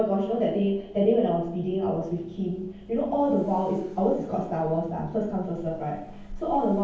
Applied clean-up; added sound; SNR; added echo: none; Accelerating, revving, vroom; 20 dB; reverberation time 0.9 s.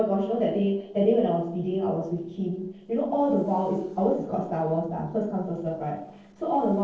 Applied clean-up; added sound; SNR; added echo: neural separator model SepFormer DNS4.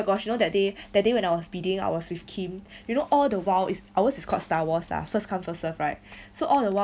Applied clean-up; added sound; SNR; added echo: none; none; none; none.